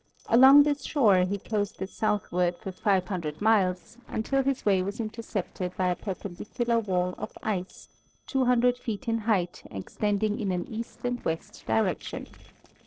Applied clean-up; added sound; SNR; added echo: neural separator model SepFormer DNS4.